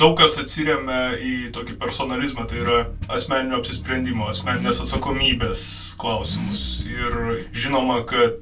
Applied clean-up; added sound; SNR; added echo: none; Accelerating, revving, vroom / Car; 9 dB; reverberation time 0.2 s.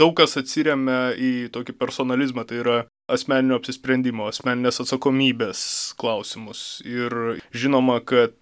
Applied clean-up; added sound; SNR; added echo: none; none; none; none.